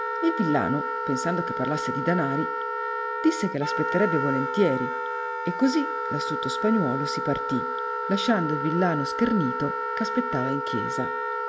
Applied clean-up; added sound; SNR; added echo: none; Wind instrument, woodwind instrument; 2 dB; none.